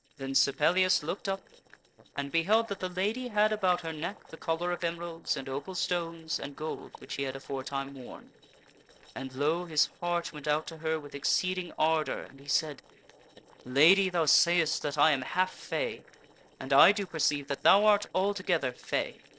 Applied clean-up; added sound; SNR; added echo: neural separator model SepFormer DNS4.